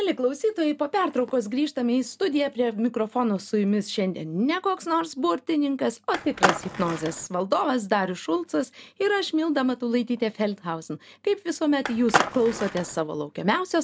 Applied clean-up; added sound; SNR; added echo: none; Skateboard; 2 dB; none.